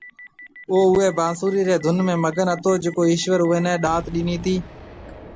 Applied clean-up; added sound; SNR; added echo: none; Boom; 19 dB; none.